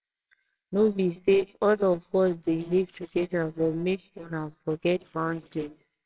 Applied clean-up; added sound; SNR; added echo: neural separator model SepFormer WHAMR!.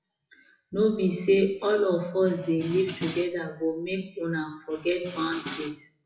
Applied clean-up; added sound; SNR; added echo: classical method WPE with log-MMSE.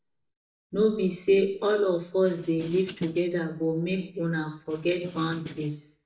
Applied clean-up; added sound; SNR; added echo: neural mask model DeepFilterNet 3.